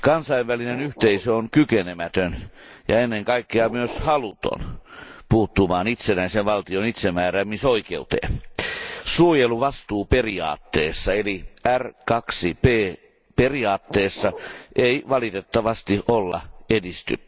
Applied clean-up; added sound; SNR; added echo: none; Glass; 15 dB; none.